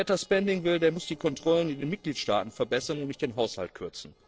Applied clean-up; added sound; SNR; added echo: neural separator model SepFormer DNS4.